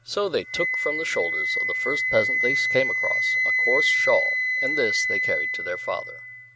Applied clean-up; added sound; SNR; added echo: none; Wind instrument, woodwind instrument; -4 dB; none.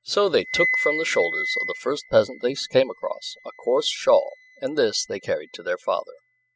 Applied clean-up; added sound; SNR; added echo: classical method spectral subtraction.